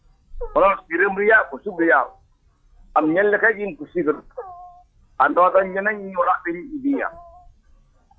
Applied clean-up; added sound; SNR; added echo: classical method log-MMSE.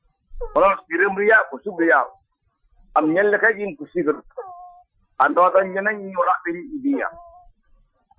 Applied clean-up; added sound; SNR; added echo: classical method Wiener filter.